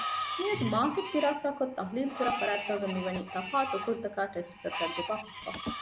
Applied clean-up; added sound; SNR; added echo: none; Screech; 6 dB; none.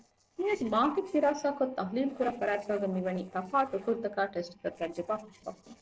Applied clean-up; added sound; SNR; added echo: neural separator model SepFormer DNS4.